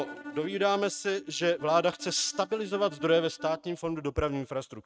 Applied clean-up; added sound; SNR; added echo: neural mask model RNNoise.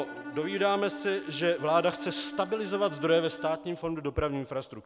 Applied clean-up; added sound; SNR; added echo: none; Bowed string instrument; 13 dB; none.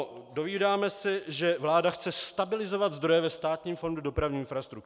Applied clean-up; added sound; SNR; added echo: none; none; none; none.